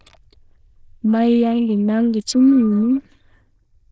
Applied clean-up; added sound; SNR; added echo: neural diffusion model UNIVERSE++.